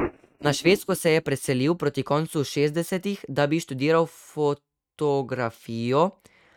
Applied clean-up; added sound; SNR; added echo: neural mask model RNNoise.